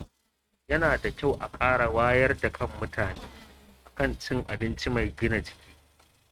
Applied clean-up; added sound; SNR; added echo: neural mask model RNNoise.